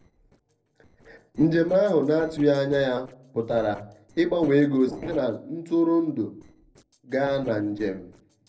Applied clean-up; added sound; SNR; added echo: neural separator model SepFormer DNS4.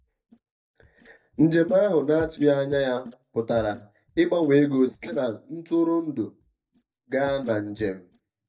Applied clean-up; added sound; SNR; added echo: neural mask model DeepFilterNet 3.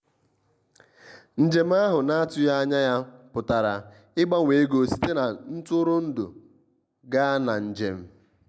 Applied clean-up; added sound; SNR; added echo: none; none; none; none.